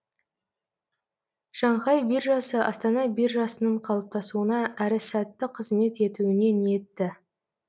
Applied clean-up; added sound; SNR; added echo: none; none; none; none.